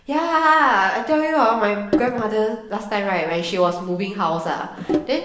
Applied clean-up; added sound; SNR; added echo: none; Sink (filling or washing); 11 dB; reverberation time 0.8 s.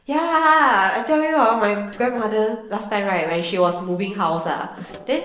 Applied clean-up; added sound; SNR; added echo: neural separator model SepFormer DNS4.